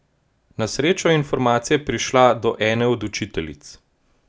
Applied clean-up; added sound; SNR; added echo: none; none; none; none.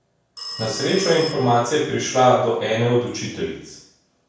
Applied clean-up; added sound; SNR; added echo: none; Telephone; 16 dB; reverberation time 0.6 s.